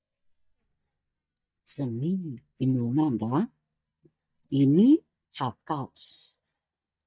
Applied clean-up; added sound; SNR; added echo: neural mask model DeepFilterNet 3.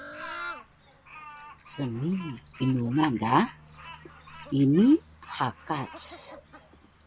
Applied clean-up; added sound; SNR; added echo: none; Fowl + Bird vocalization, bird call, bird song; 16 dB; none.